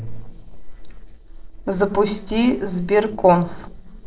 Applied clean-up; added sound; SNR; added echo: neural separator model SepFormer DNS4.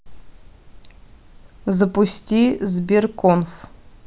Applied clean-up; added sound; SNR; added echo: none; none; none; none.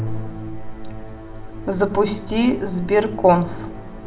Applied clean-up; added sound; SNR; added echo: none; Musical instrument; 12 dB; reverberation time 1.4 s.